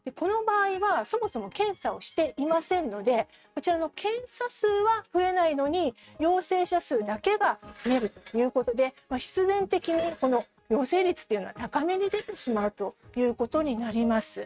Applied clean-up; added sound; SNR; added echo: neural mask model RNNoise.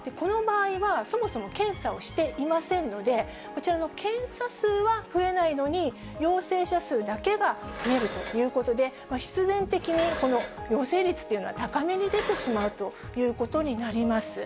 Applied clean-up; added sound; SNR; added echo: none; Dishes, pots, and pans; 12 dB; none.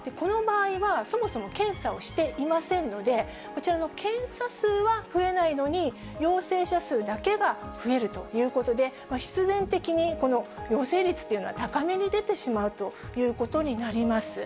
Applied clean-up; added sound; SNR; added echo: none; none; none; none.